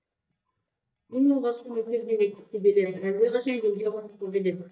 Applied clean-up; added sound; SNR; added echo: neural mask model DeepFilterNet 3.